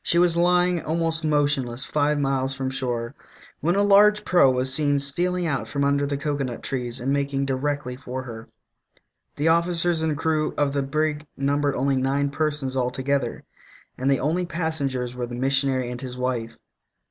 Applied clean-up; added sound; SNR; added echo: none; none; none; none.